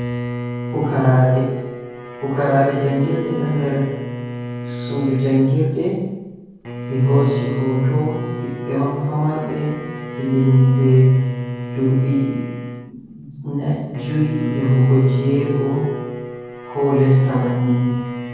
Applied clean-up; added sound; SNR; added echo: none; Bowed string instrument; 9 dB; reverberation time 1.3 s.